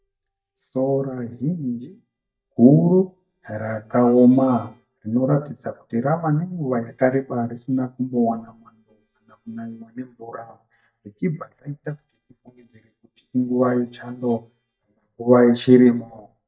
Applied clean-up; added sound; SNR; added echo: neural mask model DeepFilterNet 3.